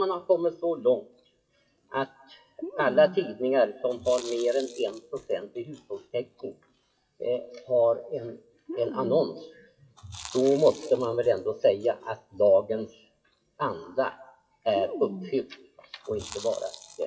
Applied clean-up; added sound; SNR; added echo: classical method WPE with log-MMSE.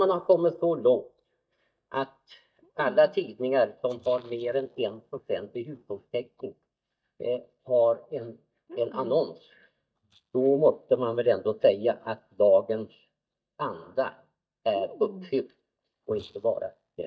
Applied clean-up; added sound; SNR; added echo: neural mask model DeepFilterNet 3.